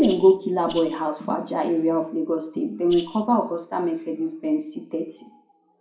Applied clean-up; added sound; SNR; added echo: none; Rattle (instrument); 17 dB; reverberation time 0.5 s.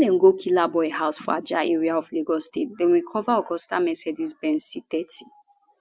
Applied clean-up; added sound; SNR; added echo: none; none; none; none.